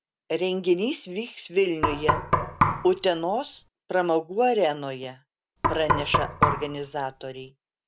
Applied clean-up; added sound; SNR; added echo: none; Knock; 0 dB; none.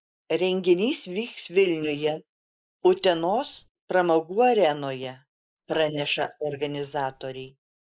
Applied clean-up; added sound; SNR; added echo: neural mask model Resemble Enhance denoiser.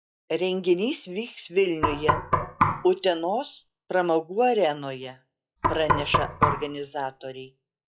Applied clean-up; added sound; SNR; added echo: classical method log-MMSE.